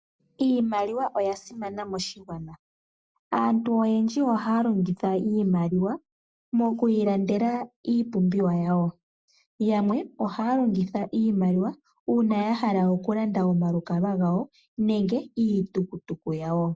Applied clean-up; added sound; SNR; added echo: none; none; none; none.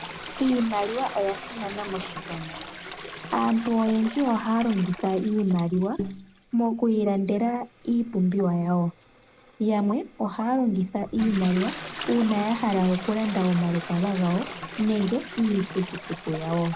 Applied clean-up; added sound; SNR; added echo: none; Toilet flush; 13 dB; none.